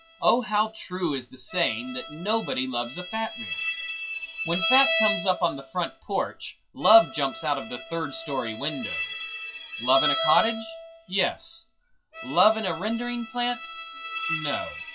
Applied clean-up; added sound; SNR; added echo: classical method WPE with log-MMSE.